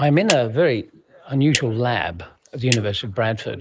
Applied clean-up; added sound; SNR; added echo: neural mask model Resemble Enhance denoiser.